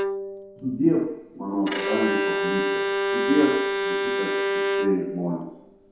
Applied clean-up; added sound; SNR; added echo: none; Bowed string instrument; -1 dB; reverberation time 0.8 s.